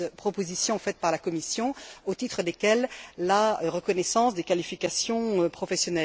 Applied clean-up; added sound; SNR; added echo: none; none; none; none.